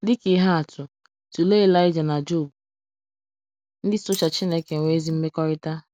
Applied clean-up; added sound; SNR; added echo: none; Glass; 20 dB; none.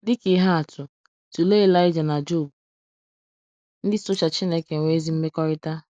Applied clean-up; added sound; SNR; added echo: neural mask model DeepFilterNet 3.